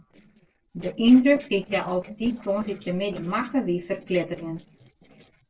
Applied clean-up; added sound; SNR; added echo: neural separator model SepFormer DNS4.